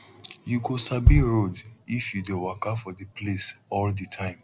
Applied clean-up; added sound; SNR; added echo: none; Bass drum; -2 dB; none.